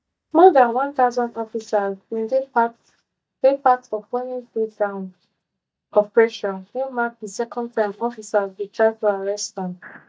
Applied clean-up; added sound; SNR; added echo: neural mask model DeepFilterNet 3.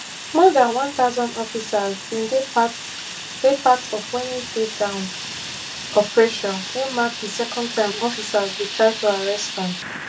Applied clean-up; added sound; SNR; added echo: none; Fire; 10 dB; reverberation time 0.2 s.